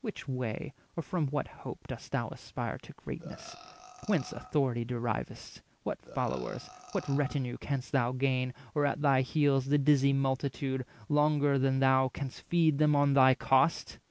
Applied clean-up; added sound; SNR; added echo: none; Burping, eructation; 19 dB; none.